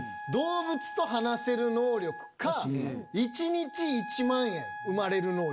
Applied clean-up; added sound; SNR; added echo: none; Wind instrument, woodwind instrument; 11 dB; none.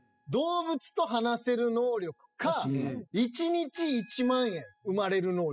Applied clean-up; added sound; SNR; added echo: classical method spectral subtraction.